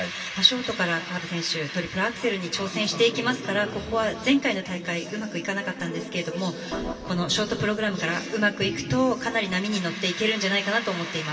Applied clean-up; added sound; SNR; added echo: none; Organ; 13 dB; reverberation time 1.9 s.